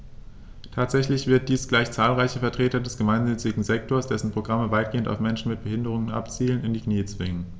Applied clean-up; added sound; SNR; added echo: none; none; none; none.